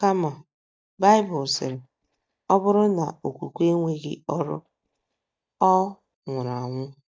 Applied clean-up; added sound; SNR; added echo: neural mask model DeepFilterNet 3.